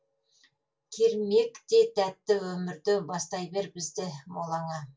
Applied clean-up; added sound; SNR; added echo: none; none; none; reverberation time 0.1 s.